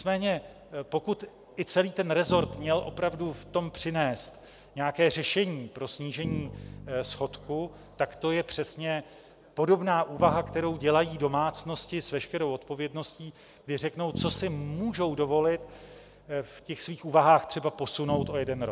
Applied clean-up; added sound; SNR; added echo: none; Bass guitar; 14 dB; none.